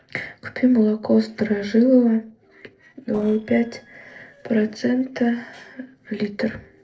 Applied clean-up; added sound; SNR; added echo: neural separator model SepFormer DNS4.